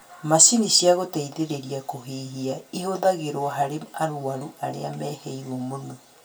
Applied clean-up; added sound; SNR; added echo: none; none; none; reverberation time 0.2 s.